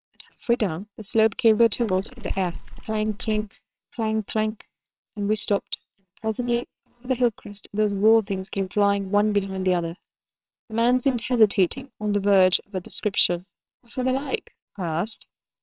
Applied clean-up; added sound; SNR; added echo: neural separator model SepFormer WHAMR!.